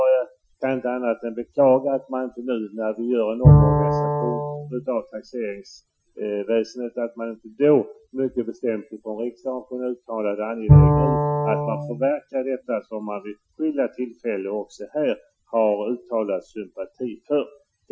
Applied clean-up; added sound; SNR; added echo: classical method Wiener filter.